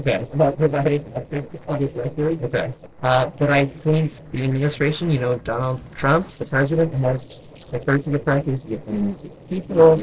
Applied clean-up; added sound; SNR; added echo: neural separator model SepFormer DNS4.